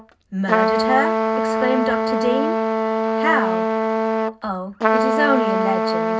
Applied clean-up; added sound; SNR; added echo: none; Trumpet; -5 dB; reverberation time 0.4 s.